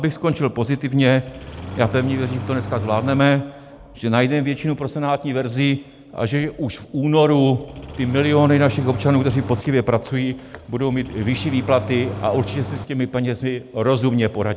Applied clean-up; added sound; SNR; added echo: none; Engine starting; 11 dB; none.